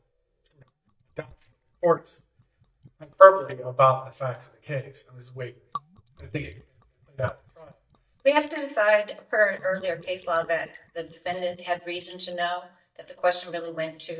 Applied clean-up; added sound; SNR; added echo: neural mask model DeepFilterNet 3.